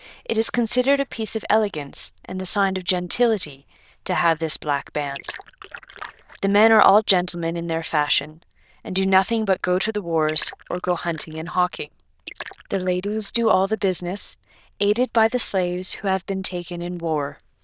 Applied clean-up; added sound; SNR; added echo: neural diffusion model UNIVERSE++.